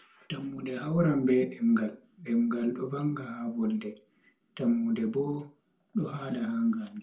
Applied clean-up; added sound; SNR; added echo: none; none; none; reverberation time 0.2 s.